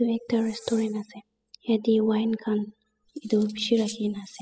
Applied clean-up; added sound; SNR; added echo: classical method spectral subtraction.